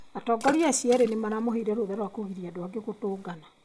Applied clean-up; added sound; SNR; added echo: none; Water / Splash, splatter; 14 dB; none.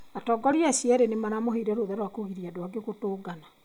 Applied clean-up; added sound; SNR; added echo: none; none; none; none.